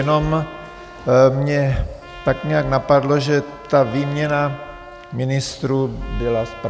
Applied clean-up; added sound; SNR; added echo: none; Trumpet; 20 dB; none.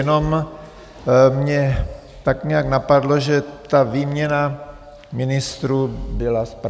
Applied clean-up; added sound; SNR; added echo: none; none; none; none.